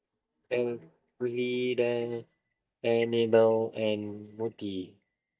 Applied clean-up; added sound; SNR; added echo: neural mask model DeepFilterNet 3.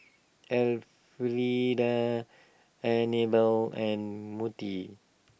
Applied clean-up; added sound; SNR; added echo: none; none; none; none.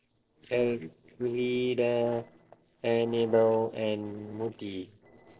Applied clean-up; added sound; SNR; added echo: neural separator model SepFormer DNS4.